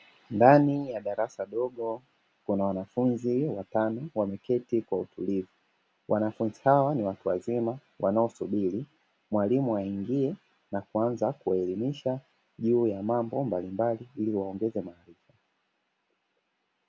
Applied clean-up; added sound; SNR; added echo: none; none; none; none.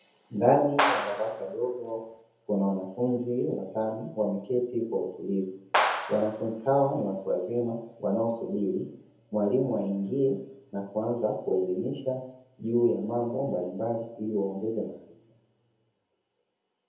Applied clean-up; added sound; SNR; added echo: none; Clapping; 1 dB; reverberation time 0.7 s.